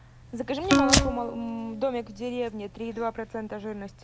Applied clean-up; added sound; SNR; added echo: none; Plucked string instrument + Tearing; -2 dB; none.